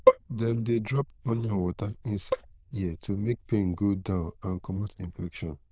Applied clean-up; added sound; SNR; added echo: neural diffusion model UNIVERSE++.